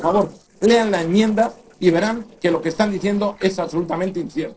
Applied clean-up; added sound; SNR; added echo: neural separator model SepFormer DNS4.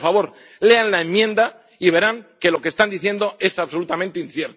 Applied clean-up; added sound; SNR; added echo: none; none; none; none.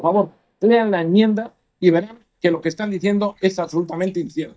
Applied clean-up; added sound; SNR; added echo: neural mask model DeepFilterNet 3.